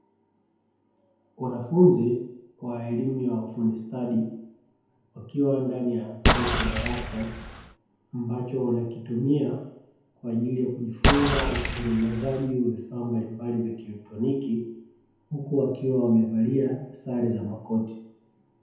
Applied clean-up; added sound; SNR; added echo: none; Explosion; -2 dB; reverberation time 0.9 s.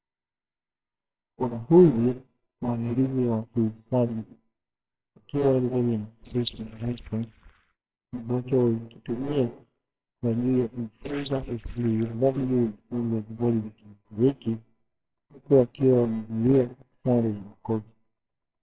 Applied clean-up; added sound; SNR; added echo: neural separator model SepFormer WHAMR!.